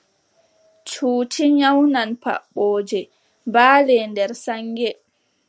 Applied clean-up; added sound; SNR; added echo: none; none; none; none.